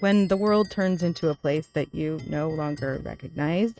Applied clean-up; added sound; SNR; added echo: neural mask model RNNoise.